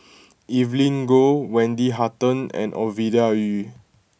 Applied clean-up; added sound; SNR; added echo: none; none; none; none.